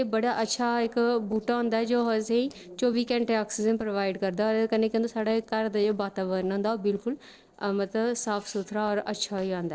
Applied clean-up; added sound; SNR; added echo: neural separator model SepFormer DNS4.